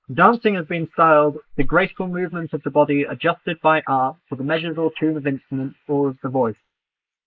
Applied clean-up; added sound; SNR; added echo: neural mask model Resemble Enhance denoiser.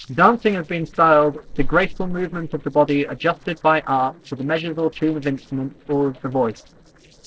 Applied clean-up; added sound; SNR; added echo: neural separator model SepFormer DNS4.